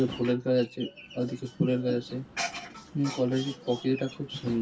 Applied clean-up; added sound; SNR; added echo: none; Slam; 19 dB; reverberation time 0.2 s.